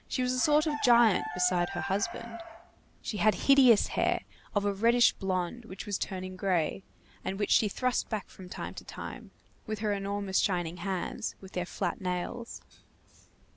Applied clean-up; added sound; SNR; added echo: none; Chicken, rooster; 16 dB; none.